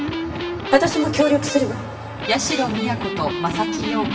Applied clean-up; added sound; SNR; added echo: none; Electric guitar; 5 dB; reverberation time 0.9 s.